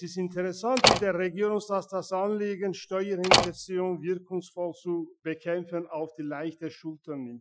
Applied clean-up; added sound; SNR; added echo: classical method Wiener filter.